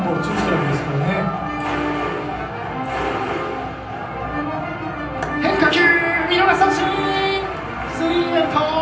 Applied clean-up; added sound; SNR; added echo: none; none; none; reverberation time 0.6 s.